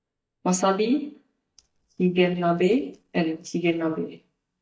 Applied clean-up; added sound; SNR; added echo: neural mask model DeepFilterNet 3.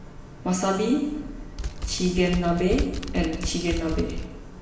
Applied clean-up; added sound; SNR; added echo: none; Typing; 4 dB; reverberation time 0.9 s.